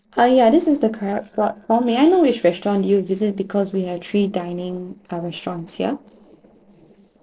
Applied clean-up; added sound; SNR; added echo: neural separator model SepFormer DNS4.